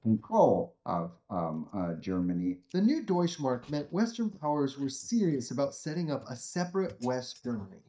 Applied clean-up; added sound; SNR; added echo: neural mask model DeepFilterNet 3.